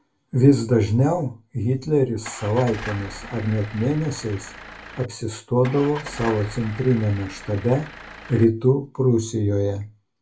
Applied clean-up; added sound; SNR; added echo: none; Engine starting / Car; 15 dB; reverberation time 0.2 s.